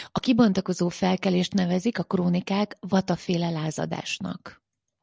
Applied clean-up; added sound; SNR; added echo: none; none; none; none.